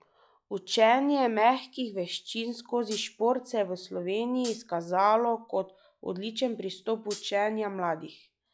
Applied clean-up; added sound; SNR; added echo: classical method log-MMSE.